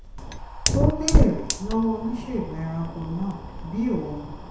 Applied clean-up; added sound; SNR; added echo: none; Fire; -2 dB; reverberation time 0.7 s.